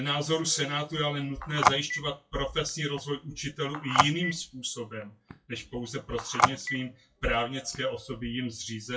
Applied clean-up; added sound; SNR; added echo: classical method WPE with log-MMSE.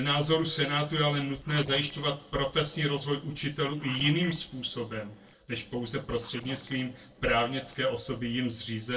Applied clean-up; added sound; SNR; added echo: neural separator model SepFormer DNS4.